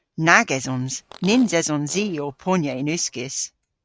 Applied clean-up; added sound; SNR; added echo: neural mask model RNNoise.